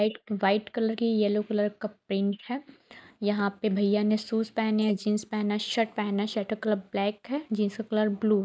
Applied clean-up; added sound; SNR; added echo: neural mask model Resemble Enhance denoiser.